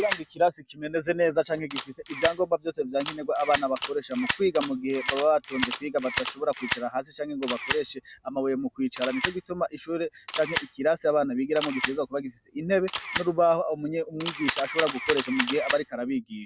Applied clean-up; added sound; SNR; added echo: none; Camera; 8 dB; none.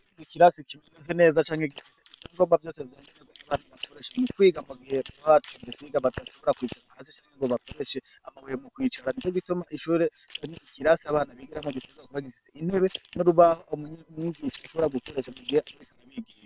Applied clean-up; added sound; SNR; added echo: neural separator model SepFormer WHAM!.